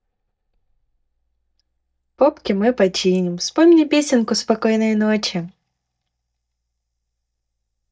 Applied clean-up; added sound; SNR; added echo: neural mask model DeepFilterNet 3.